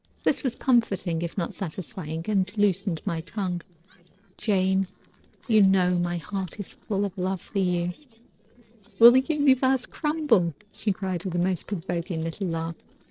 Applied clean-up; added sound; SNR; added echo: neural separator model SepFormer DNS4.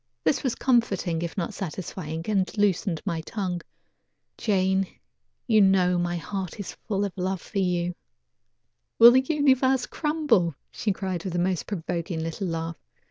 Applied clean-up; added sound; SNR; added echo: none; none; none; none.